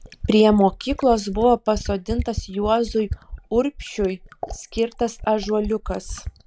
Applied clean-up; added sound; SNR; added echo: none; Fill (with liquid); 12 dB; none.